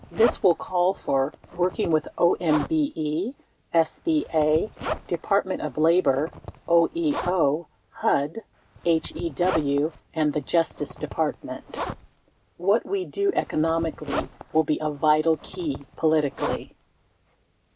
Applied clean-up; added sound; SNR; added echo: none; Zipper (clothing); 13 dB; none.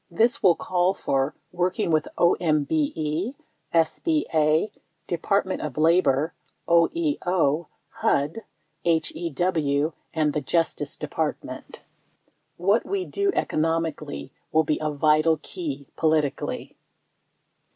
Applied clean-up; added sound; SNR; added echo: none; none; none; none.